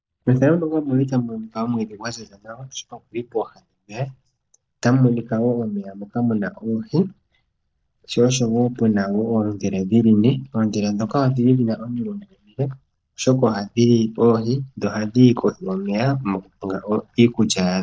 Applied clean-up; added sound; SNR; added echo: neural mask model DeepFilterNet 3.